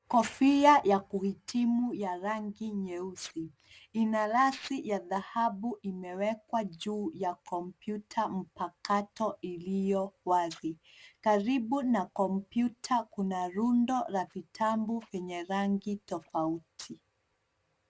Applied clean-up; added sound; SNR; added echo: none; none; none; none.